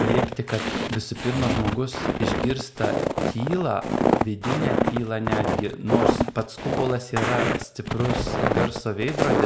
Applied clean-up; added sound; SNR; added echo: none; Walk, footsteps; -3 dB; none.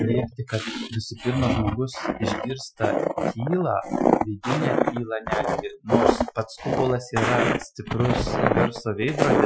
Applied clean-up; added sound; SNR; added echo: classical method Wiener filter.